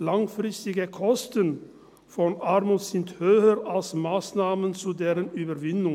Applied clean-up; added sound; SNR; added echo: none; none; none; none.